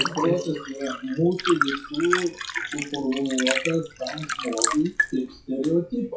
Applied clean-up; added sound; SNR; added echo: classical method WPE with log-MMSE.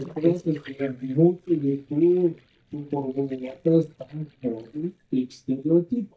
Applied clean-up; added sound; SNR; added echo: neural mask model DeepFilterNet 3.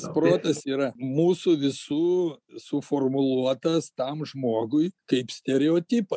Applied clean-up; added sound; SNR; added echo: none; none; none; none.